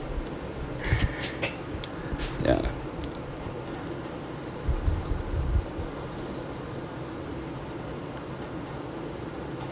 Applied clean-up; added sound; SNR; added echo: none; none; none; none.